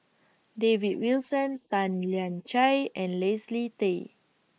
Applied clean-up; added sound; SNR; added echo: neural mask model Resemble Enhance denoiser.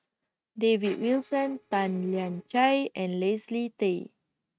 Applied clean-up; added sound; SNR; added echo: neural mask model RNNoise.